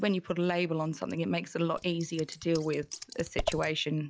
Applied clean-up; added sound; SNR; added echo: classical method log-MMSE.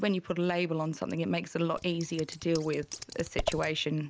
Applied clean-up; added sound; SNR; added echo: none; Scissors; 8 dB; none.